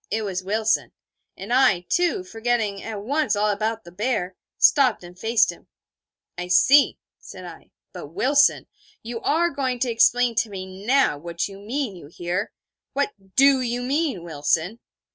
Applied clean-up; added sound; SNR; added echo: none; none; none; none.